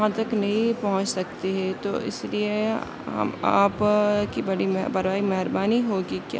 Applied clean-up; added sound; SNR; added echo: none; none; none; none.